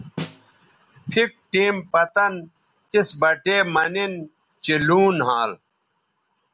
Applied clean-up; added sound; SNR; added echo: none; Snare drum; 14 dB; none.